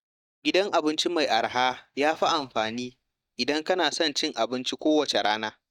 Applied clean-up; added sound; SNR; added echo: neural mask model DeepFilterNet 3.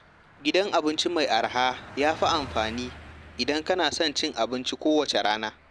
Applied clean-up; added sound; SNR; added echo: none; Car passing by; 19 dB; none.